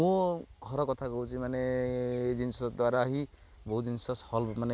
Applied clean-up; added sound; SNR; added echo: none; none; none; none.